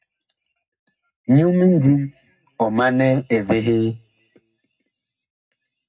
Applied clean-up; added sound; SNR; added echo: none; none; none; reverberation time 0.3 s.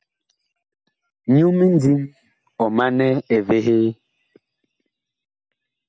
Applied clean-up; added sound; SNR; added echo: none; none; none; none.